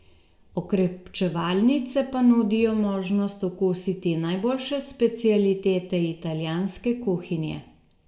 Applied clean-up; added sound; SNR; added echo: none; none; none; reverberation time 0.4 s.